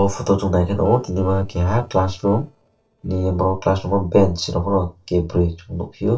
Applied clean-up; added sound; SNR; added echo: neural separator model SepFormer DNS4.